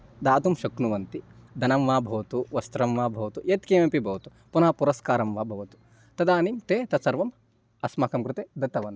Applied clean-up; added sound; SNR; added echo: none; none; none; none.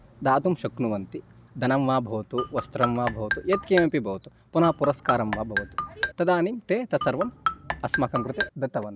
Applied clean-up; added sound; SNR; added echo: none; Marimba, xylophone; 4 dB; none.